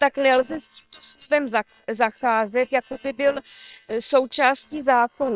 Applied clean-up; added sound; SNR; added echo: neural separator model SepFormer WHAM!.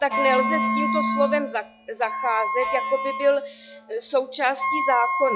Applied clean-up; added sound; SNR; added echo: classical method log-MMSE.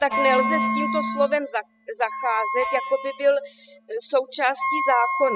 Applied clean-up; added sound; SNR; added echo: classical method spectral subtraction.